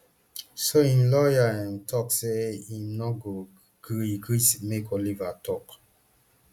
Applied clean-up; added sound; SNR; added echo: none; none; none; none.